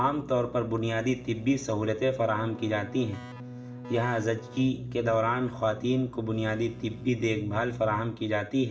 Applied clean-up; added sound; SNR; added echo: none; Keyboard (musical); 13 dB; reverberation time 1.3 s.